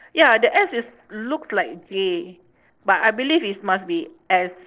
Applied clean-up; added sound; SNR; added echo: neural separator model SepFormer DNS4.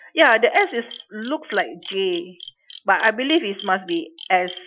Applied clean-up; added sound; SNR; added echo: classical method Wiener filter.